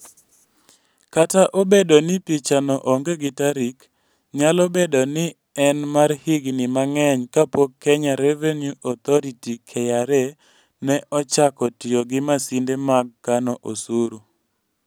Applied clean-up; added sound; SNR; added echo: none; none; none; none.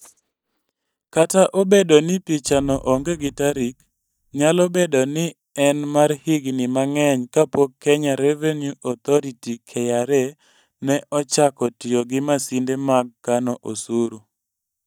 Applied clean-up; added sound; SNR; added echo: neural mask model DeepFilterNet 3.